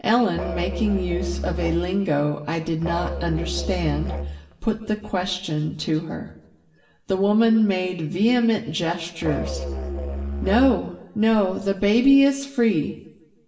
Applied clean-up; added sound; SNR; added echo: none; Musical instrument; 6 dB; reverberation time 0.8 s.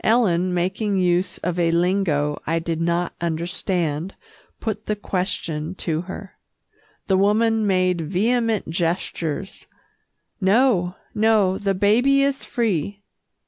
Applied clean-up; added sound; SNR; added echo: none; none; none; none.